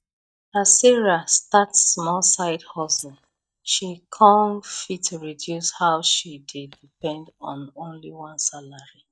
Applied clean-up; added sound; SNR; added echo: neural mask model DeepFilterNet 3.